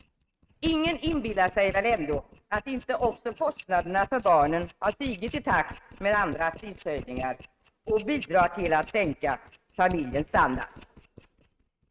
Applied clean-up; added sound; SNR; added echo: neural mask model RNNoise.